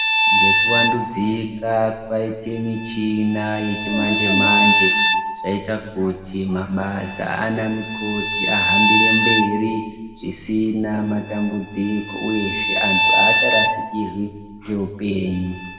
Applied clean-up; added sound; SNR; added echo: none; Bowed string instrument; -2 dB; reverberation time 1.2 s.